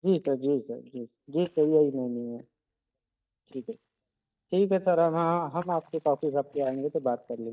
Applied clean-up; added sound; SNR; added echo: neural mask model DeepFilterNet 3.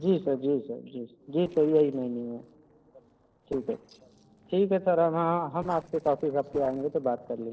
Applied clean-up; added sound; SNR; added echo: neural separator model SepFormer DNS4.